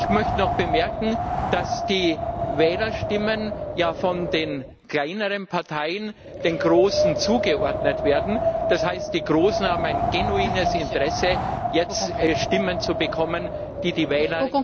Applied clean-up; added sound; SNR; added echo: none; Wind; 2 dB; none.